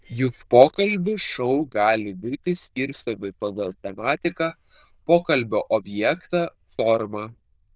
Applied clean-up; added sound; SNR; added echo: neural diffusion model UNIVERSE++.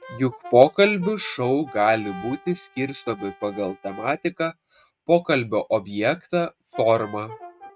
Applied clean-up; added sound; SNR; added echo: neural mask model RNNoise.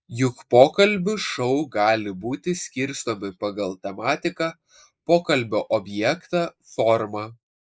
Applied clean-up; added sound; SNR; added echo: neural mask model Resemble Enhance denoiser.